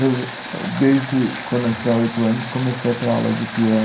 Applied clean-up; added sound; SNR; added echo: none; Water; 8 dB; reverberation time 0.3 s.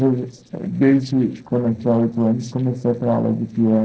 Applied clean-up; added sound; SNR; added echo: neural separator model SepFormer DNS4.